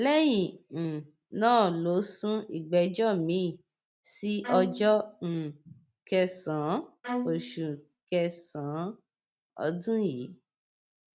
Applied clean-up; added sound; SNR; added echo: neural mask model RNNoise.